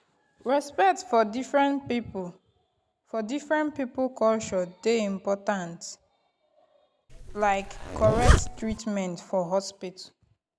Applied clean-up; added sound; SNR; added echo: none; Zipper (clothing); -3 dB; none.